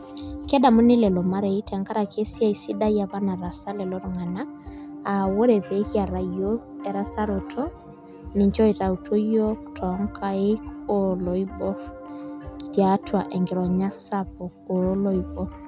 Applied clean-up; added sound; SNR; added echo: none; Piano; 15 dB; none.